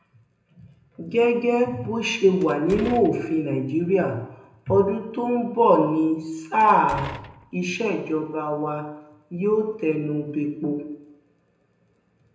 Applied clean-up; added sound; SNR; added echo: none; Door; 16 dB; reverberation time 0.8 s.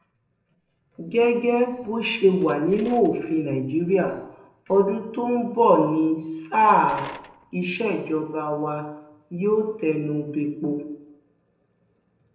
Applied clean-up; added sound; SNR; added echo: neural separator model SepFormer DNS4.